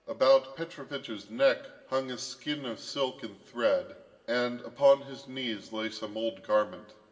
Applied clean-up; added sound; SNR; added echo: none; none; none; reverberation time 2.9 s.